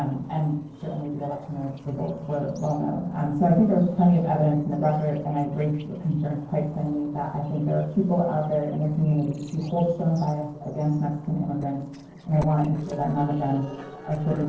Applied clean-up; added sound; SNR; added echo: neural separator model SepFormer DNS4.